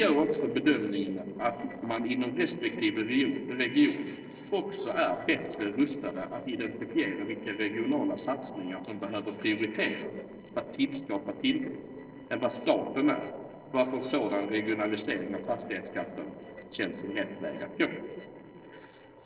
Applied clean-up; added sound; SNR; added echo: neural separator model SepFormer DNS4.